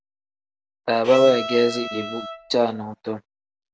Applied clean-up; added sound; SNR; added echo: none; Bowed string instrument; 8 dB; none.